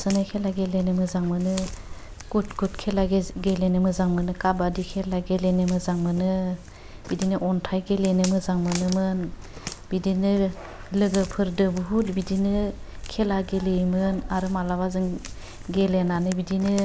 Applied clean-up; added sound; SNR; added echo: none; Walk, footsteps; 13 dB; none.